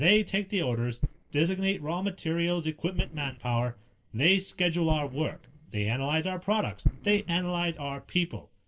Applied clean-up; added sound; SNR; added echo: neural separator model SepFormer DNS4.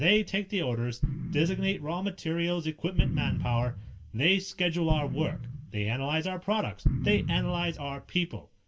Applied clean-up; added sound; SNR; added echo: none; Explosion; 3 dB; reverberation time 0.2 s.